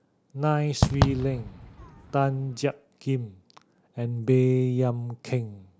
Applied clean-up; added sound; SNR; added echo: none; Fireworks; 2 dB; none.